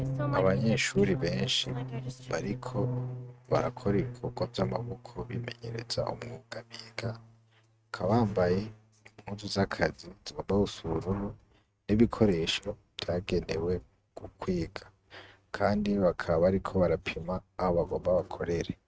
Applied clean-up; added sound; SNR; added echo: neural mask model RNNoise.